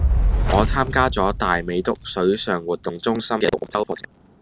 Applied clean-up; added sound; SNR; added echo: none; Fire; 2 dB; none.